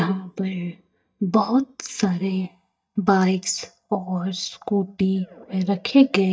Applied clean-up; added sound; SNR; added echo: neural mask model DeepFilterNet 3.